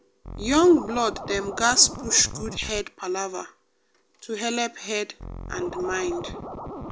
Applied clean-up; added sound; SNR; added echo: none; Scratching (performance technique); 12 dB; none.